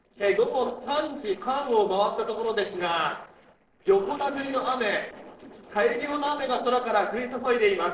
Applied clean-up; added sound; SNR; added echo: neural separator model SepFormer DNS4.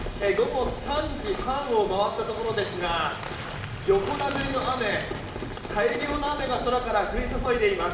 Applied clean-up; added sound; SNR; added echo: none; Water / Bird; 16 dB; reverberation time 1.1 s.